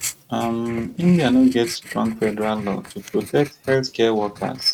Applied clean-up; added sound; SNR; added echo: neural mask model RNNoise.